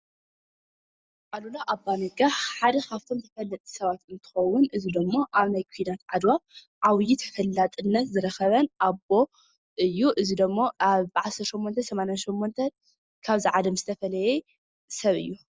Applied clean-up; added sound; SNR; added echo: none; none; none; none.